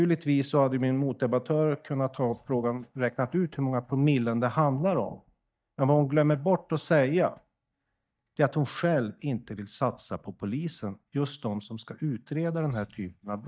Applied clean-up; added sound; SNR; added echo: neural mask model DeepFilterNet 3.